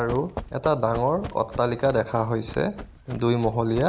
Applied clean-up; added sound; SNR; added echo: none; Run; 14 dB; none.